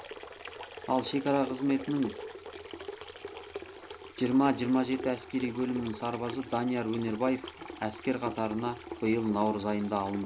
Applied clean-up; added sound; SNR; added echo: none; Sink (filling or washing) / Water tap, faucet; 11 dB; none.